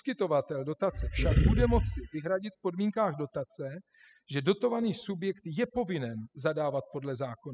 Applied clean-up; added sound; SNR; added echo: classical method spectral subtraction.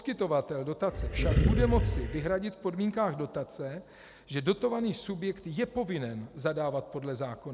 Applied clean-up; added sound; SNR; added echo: none; Animal; -4 dB; none.